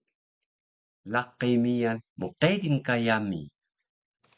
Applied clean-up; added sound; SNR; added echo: none; none; none; none.